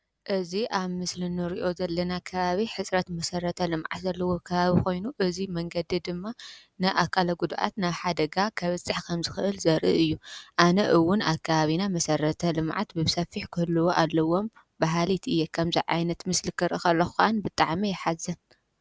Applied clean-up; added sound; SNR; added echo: none; none; none; none.